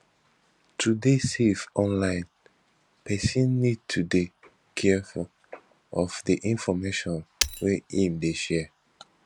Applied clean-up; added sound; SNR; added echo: none; Shatter; 2 dB; none.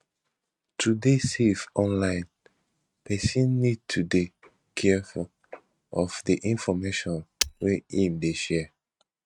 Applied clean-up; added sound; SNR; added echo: neural mask model RNNoise.